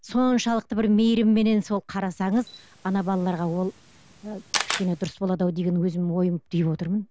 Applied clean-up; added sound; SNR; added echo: none; Camera; 11 dB; none.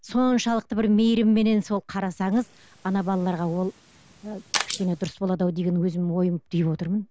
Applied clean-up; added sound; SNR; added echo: neural mask model Resemble Enhance denoiser.